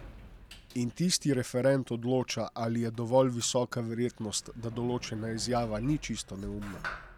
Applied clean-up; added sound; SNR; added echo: none; Sliding door; 17 dB; none.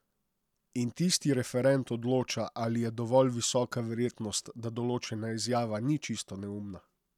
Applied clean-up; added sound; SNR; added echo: none; none; none; none.